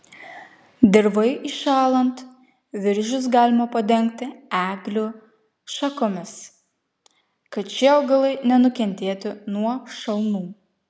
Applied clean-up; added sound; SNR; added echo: none; none; none; none.